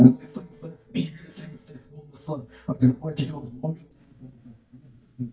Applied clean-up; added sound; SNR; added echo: neural mask model DeepFilterNet 3.